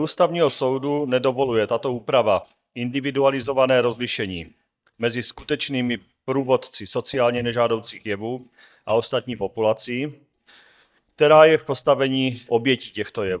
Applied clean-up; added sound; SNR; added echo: neural mask model DeepFilterNet 3.